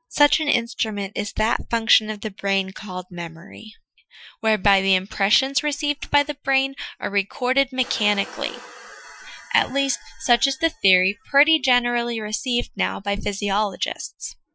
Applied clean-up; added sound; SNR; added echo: classical method Wiener filter.